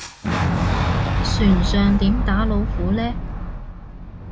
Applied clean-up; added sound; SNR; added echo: none; Boom; -2 dB; none.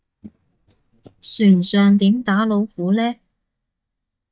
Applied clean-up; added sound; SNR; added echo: neural mask model DeepFilterNet 3.